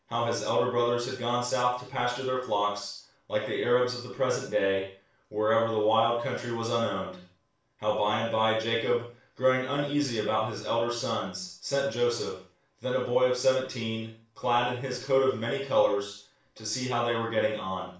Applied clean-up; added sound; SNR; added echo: none; none; none; reverberation time 0.4 s.